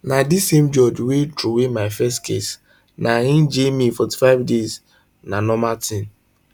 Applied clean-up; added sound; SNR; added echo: none; none; none; none.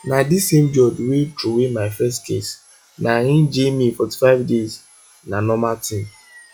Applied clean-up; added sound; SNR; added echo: classical method log-MMSE.